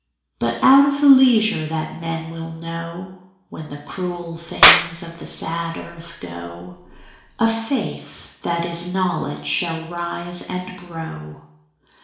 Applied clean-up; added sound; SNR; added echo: none; Clapping; 0 dB; reverberation time 0.7 s.